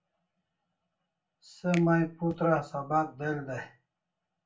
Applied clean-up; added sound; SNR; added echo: none; Finger snapping; 18 dB; reverberation time 0.2 s.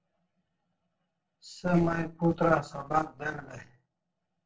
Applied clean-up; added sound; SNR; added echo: neural separator model SepFormer DNS4.